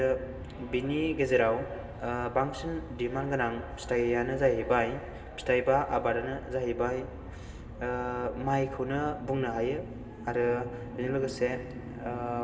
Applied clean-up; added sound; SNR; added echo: none; Aircraft; 15 dB; reverberation time 1.4 s.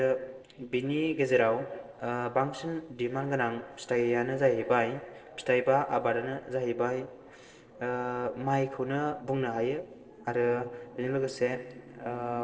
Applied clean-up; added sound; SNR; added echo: neural separator model SepFormer DNS4.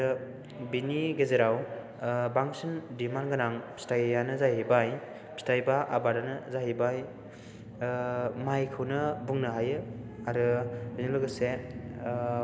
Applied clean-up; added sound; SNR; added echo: none; none; none; none.